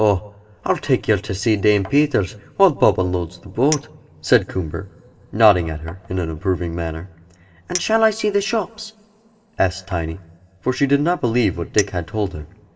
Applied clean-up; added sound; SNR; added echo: none; Chink, clink; 20 dB; reverberation time 0.9 s.